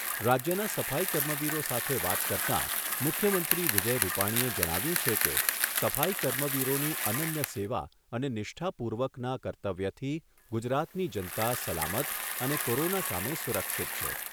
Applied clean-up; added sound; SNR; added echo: none; Bicycle; 1 dB; none.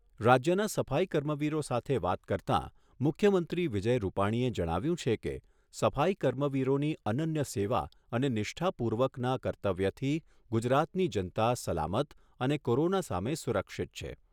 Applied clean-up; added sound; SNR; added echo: none; none; none; none.